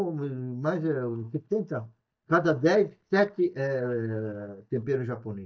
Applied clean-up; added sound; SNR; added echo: neural mask model DeepFilterNet 3.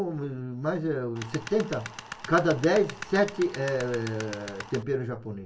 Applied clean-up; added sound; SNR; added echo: none; Tools; 13 dB; reverberation time 0.2 s.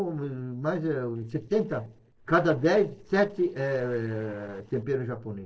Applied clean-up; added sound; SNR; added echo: neural separator model SepFormer DNS4.